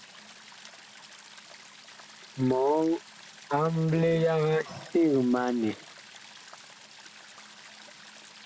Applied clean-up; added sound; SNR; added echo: none; Stream; 19 dB; none.